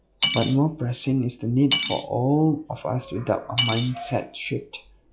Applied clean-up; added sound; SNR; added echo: classical method log-MMSE.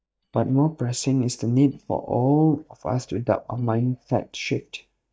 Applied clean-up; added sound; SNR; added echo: neural mask model DeepFilterNet 3.